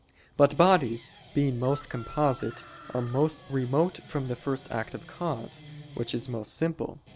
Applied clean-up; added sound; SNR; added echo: none; Chicken, rooster + Guitar; 20 dB; none.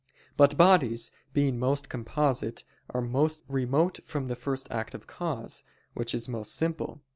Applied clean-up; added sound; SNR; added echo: none; none; none; none.